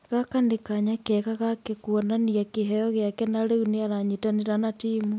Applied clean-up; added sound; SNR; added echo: none; none; none; none.